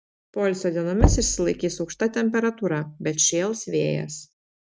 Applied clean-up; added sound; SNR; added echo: none; Knock; 1 dB; none.